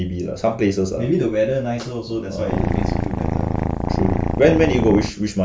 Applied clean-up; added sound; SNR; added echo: none; Purr; 0 dB; none.